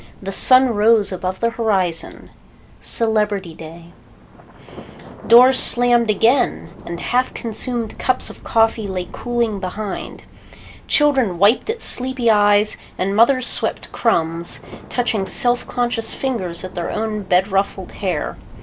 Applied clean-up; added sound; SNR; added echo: none; Thunder; 20 dB; none.